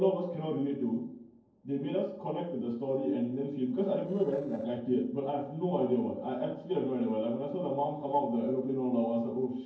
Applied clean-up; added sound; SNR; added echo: neural separator model SepFormer DNS4.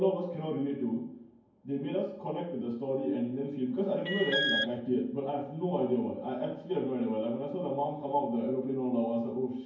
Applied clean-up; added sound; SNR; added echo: none; Alarm; 1 dB; reverberation time 0.9 s.